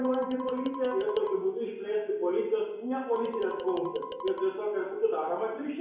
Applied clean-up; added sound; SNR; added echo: none; Marimba, xylophone; 11 dB; reverberation time 0.9 s.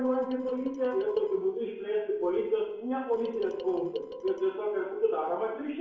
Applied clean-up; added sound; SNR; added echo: neural separator model SepFormer DNS4.